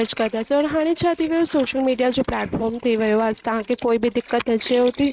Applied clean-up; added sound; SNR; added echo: neural mask model RNNoise.